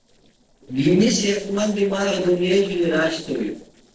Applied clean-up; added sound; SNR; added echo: neural separator model SepFormer DNS4.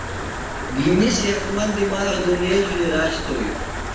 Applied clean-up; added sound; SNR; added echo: none; Stream; 6 dB; reverberation time 0.9 s.